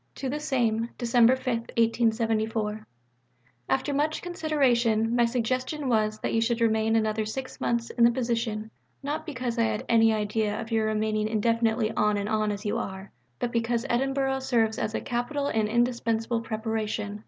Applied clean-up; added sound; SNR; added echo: none; none; none; none.